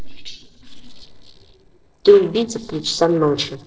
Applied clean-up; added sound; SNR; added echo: neural separator model SepFormer DNS4.